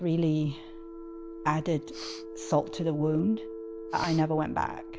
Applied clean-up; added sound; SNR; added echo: none; Breathing; 17 dB; none.